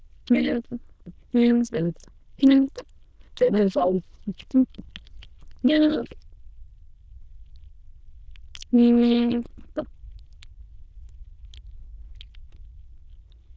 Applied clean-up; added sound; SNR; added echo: neural diffusion model UNIVERSE++.